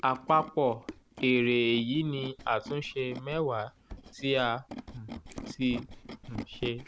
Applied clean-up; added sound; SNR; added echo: none; Tools; 14 dB; none.